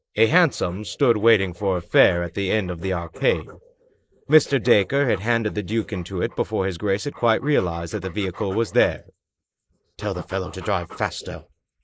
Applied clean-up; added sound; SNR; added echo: neural mask model Resemble Enhance denoiser.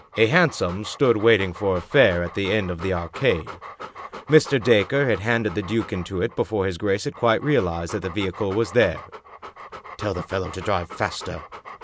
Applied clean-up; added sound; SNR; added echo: none; Dog; 17 dB; none.